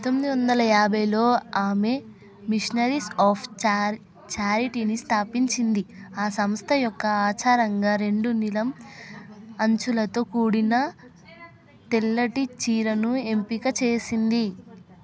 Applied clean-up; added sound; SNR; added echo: none; none; none; none.